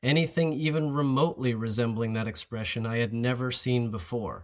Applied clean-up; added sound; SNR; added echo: none; none; none; none.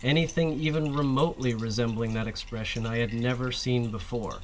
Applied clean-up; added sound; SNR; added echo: none; Bathtub (filling or washing); 15 dB; none.